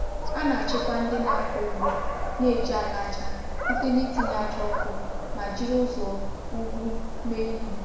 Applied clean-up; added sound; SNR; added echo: none; Dog; -1 dB; reverberation time 1.1 s.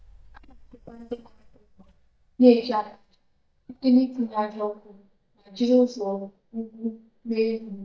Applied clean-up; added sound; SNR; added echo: neural mask model DeepFilterNet 3.